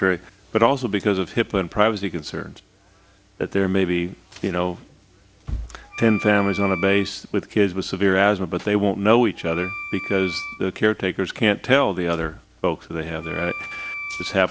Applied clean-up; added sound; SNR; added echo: none; Wind instrument, woodwind instrument; 10 dB; none.